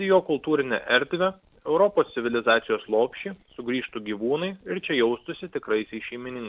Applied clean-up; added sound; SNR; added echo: none; none; none; none.